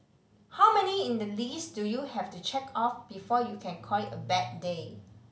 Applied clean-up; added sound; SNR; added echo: none; none; none; none.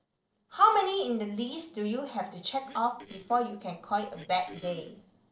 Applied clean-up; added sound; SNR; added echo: neural separator model SepFormer DNS4.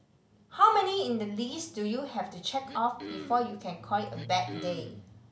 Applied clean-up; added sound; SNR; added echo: none; Cough; 13 dB; none.